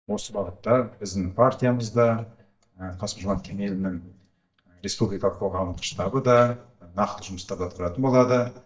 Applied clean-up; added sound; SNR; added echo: neural mask model DeepFilterNet 3.